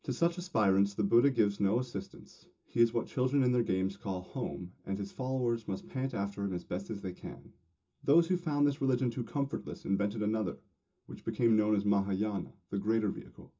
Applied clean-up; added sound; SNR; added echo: none; none; none; reverberation time 0.2 s.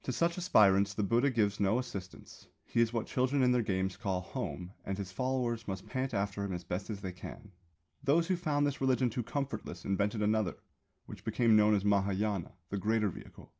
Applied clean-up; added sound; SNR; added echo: none; none; none; none.